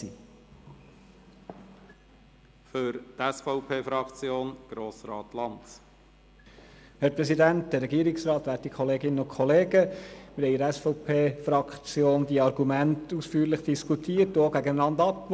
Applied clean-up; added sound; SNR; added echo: none; none; none; none.